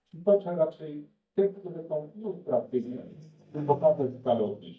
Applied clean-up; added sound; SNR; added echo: neural mask model DeepFilterNet 3.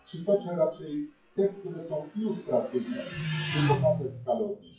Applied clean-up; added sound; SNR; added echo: classical method WPE with log-MMSE.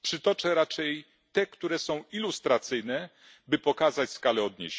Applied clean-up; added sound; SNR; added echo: none; none; none; none.